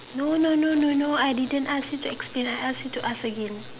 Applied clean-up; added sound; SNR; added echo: none; none; none; none.